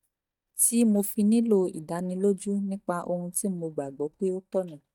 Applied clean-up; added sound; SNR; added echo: neural mask model DeepFilterNet 3.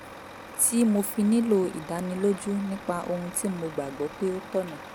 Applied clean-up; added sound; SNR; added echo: none; Truck; 15 dB; none.